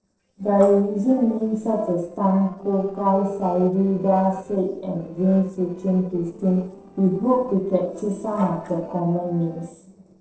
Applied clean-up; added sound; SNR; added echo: neural separator model SepFormer DNS4.